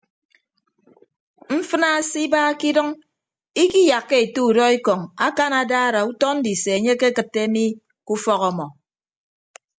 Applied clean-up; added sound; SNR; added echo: none; none; none; none.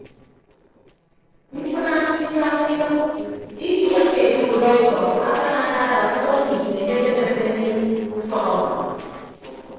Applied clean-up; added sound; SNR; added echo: neural separator model SepFormer DNS4.